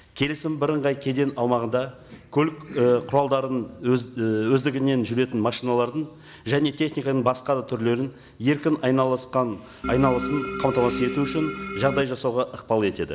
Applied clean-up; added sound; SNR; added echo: none; Organ; 6 dB; none.